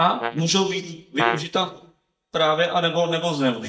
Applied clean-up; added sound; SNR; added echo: neural mask model DeepFilterNet 3.